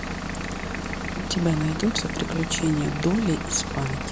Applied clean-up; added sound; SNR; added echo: none; Engine / Vehicle; 4 dB; none.